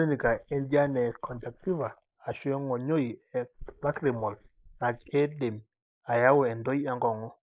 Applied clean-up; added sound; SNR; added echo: neural mask model Resemble Enhance denoiser.